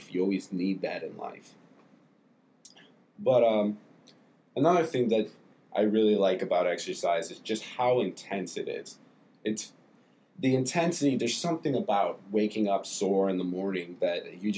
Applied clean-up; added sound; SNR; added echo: none; none; none; none.